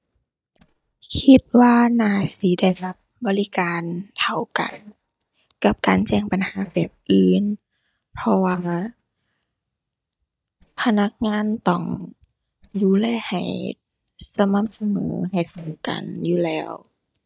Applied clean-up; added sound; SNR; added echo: neural mask model DeepFilterNet 3.